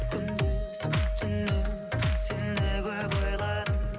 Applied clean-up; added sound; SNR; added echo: none; Wind instrument, woodwind instrument; 11 dB; none.